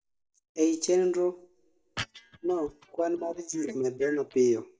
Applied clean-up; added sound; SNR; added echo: neural mask model DeepFilterNet 3.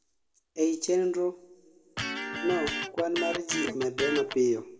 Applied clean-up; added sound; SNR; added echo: none; Electric guitar; 5 dB; reverberation time 2.1 s.